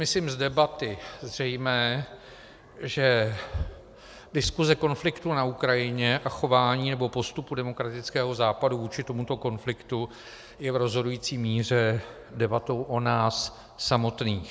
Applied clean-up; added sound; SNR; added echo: none; none; none; none.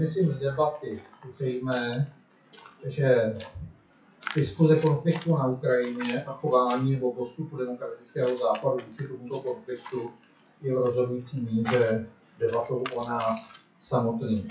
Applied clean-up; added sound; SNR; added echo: classical method WPE with log-MMSE.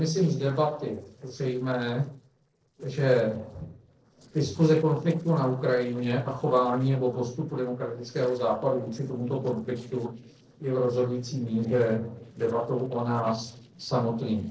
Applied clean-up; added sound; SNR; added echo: neural separator model SepFormer DNS4.